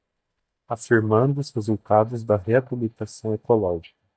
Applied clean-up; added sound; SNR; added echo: neural mask model DeepFilterNet 3.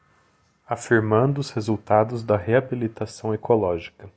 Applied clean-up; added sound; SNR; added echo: none; none; none; none.